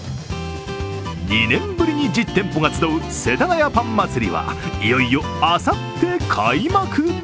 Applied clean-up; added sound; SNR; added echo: none; none; none; none.